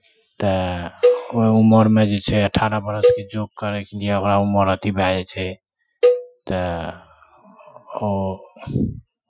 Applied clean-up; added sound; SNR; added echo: classical method Wiener filter.